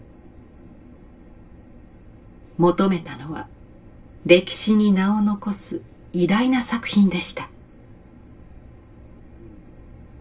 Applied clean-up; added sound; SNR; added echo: none; none; none; reverberation time 0.2 s.